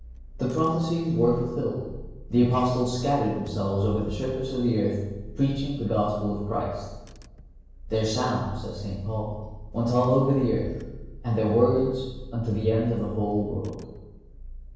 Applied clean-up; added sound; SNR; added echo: none; Engine / Car; 15 dB; reverberation time 1.0 s.